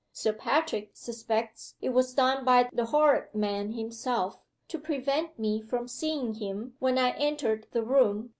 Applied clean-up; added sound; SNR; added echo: none; none; none; none.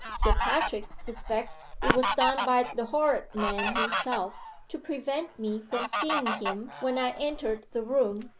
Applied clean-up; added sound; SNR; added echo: none; Fowl; 2 dB; none.